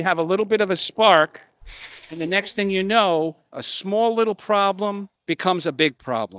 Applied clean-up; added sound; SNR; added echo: neural mask model DeepFilterNet 3.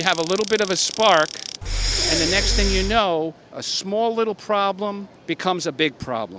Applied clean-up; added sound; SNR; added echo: none; Breathing; -1 dB; none.